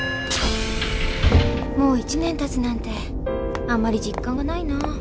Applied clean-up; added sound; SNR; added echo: none; none; none; none.